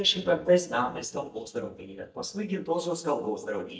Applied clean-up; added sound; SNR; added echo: neural mask model DeepFilterNet 3.